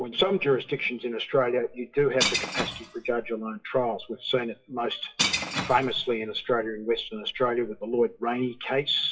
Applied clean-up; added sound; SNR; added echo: classical method WPE with log-MMSE.